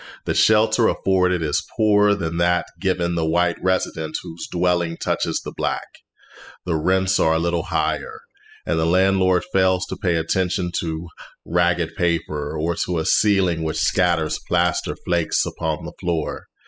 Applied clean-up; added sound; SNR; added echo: classical method spectral subtraction.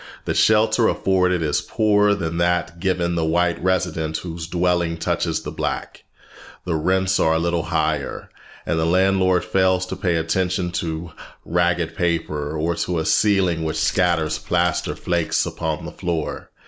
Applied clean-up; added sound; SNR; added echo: none; Keys jangling; 16 dB; none.